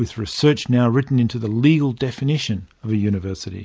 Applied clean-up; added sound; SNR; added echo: none; none; none; none.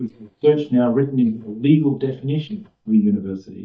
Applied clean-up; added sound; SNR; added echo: neural mask model DeepFilterNet 3.